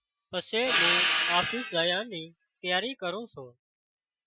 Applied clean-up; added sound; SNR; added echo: classical method Wiener filter.